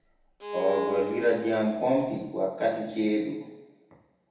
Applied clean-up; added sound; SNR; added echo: none; Bowed string instrument; 7 dB; reverberation time 0.9 s.